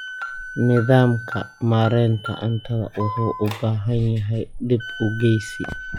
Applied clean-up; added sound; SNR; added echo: classical method log-MMSE.